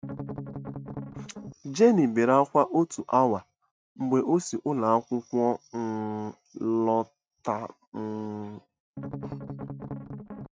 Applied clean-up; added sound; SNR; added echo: neural mask model RNNoise.